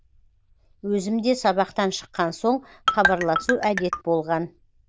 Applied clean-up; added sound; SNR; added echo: neural diffusion model UNIVERSE++.